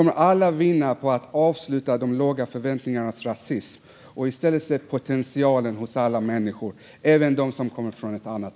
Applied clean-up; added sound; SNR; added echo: none; none; none; none.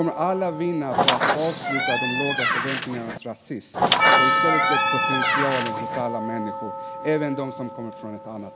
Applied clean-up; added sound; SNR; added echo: none; Percussion + Squeak; -4 dB; none.